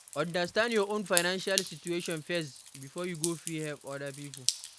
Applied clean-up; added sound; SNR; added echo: none; Drip; 5 dB; none.